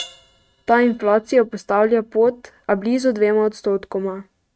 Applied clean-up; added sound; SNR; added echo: neural mask model RNNoise.